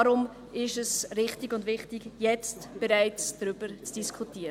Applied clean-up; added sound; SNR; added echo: none; none; none; none.